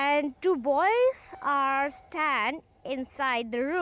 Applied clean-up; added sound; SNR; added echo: none; none; none; none.